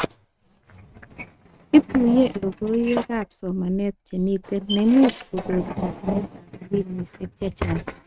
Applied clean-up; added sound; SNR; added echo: neural mask model RNNoise.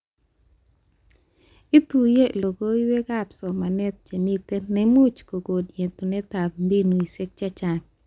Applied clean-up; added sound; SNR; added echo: none; none; none; none.